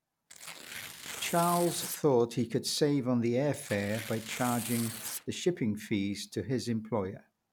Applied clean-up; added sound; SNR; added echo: none; Tearing; 10 dB; none.